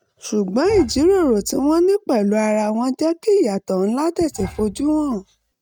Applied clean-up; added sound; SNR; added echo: neural mask model RNNoise.